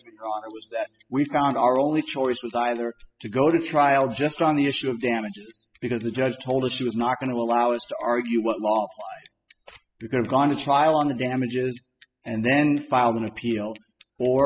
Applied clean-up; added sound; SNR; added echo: classical method spectral subtraction.